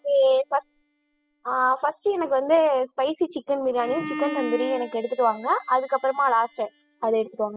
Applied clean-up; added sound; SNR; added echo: classical method spectral subtraction.